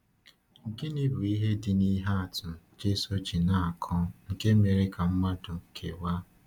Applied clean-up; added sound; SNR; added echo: none; none; none; none.